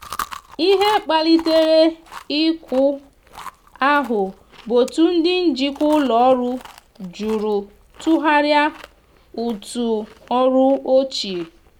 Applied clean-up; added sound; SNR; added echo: none; Chewing, mastication; 20 dB; none.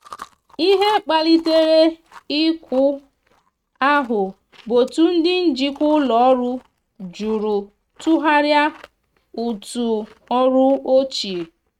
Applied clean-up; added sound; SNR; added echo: neural mask model RNNoise.